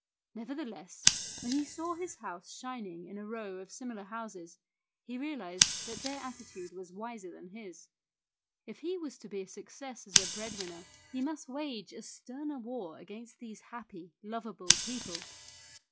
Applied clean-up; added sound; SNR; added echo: classical method log-MMSE.